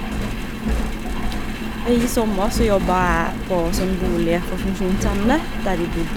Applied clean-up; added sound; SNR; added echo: none; Engine; 0 dB; none.